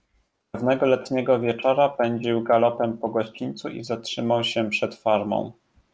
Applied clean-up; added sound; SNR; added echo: none; none; none; none.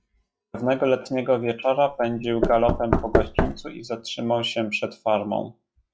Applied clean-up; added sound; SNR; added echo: classical method log-MMSE.